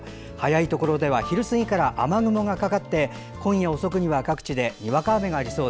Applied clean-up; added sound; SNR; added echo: none; none; none; none.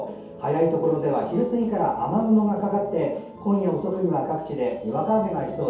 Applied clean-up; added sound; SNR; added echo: none; none; none; reverberation time 0.7 s.